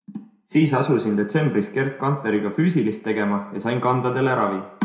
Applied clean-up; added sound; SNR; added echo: none; none; none; reverberation time 0.6 s.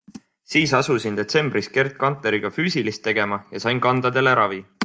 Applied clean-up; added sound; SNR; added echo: none; none; none; none.